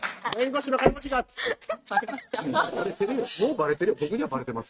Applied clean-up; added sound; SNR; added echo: neural mask model RNNoise.